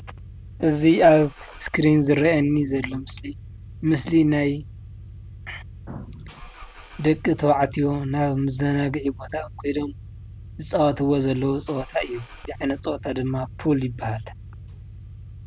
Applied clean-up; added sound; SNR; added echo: none; Engine starting / Car; 16 dB; none.